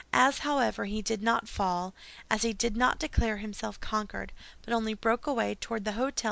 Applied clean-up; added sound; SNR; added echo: none; none; none; none.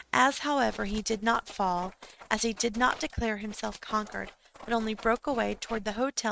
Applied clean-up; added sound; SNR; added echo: neural mask model RNNoise.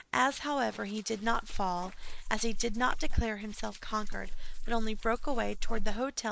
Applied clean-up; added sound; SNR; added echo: neural mask model Resemble Enhance denoiser.